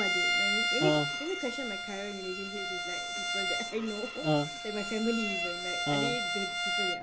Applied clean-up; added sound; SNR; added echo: none; Bowed string instrument; -1 dB; none.